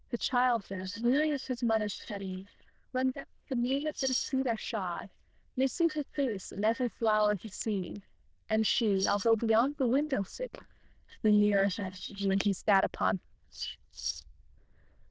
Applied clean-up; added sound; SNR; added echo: neural diffusion model UNIVERSE++.